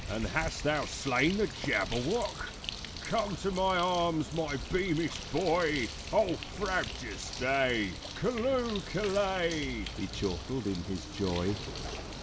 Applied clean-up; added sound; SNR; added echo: none; Bird; 8 dB; none.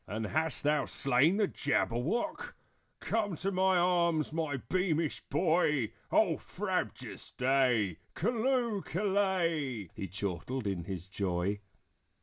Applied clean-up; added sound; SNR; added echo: none; none; none; none.